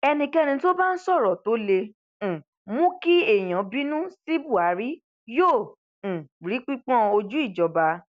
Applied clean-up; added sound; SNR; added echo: none; none; none; none.